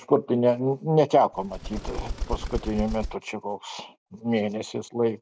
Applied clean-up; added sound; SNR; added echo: none; Bird; 6 dB; none.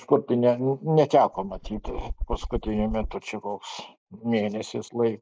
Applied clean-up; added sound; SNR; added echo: neural mask model Resemble Enhance denoiser.